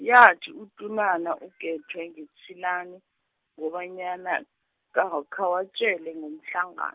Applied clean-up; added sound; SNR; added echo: none; none; none; none.